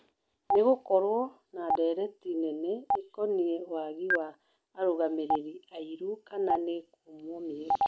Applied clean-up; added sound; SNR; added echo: none; Stream; 4 dB; none.